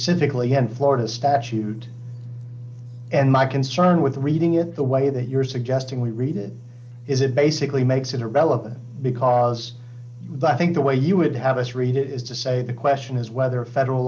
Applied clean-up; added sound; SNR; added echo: none; none; none; none.